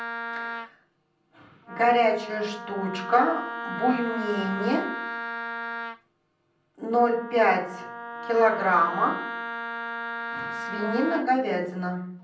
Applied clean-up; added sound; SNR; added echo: none; Wind instrument, woodwind instrument; 8 dB; reverberation time 0.6 s.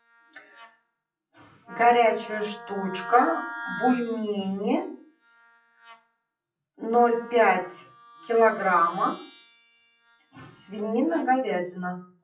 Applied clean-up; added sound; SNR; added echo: classical method WPE with log-MMSE.